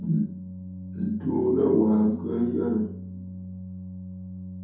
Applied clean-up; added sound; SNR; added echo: none; Organ; 11 dB; reverberation time 0.6 s.